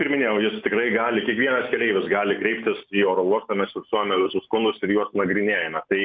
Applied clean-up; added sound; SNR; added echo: none; none; none; none.